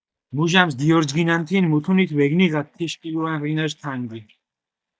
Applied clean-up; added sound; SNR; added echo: neural mask model DeepFilterNet 3.